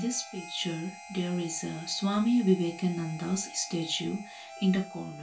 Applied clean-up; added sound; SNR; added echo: none; Harmonica; 16 dB; reverberation time 0.2 s.